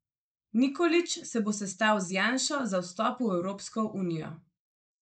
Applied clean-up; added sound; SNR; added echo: neural mask model Resemble Enhance denoiser.